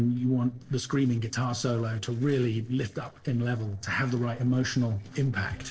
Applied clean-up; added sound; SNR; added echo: neural separator model SepFormer DNS4.